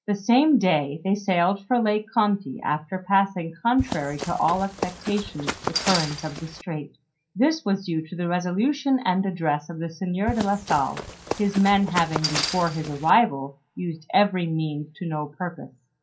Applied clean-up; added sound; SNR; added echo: none; Run; 7 dB; reverberation time 0.3 s.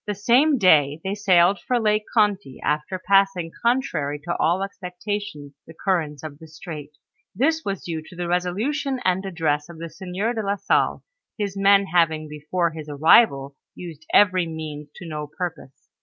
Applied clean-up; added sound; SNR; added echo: none; none; none; none.